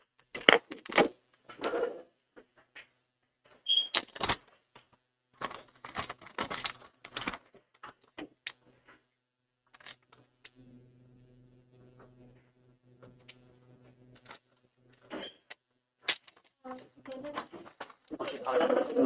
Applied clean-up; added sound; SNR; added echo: neural mask model RNNoise.